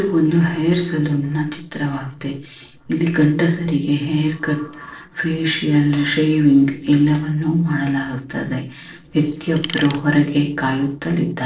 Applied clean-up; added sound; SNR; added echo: neural separator model SepFormer DNS4.